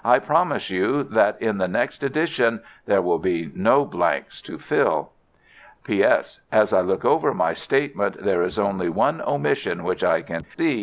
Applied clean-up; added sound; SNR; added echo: none; none; none; none.